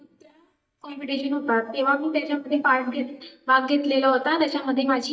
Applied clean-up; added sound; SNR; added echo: neural mask model DeepFilterNet 3.